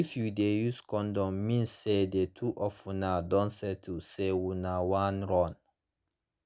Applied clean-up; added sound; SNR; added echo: none; none; none; none.